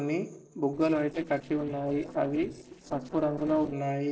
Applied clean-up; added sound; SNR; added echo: neural separator model SepFormer DNS4.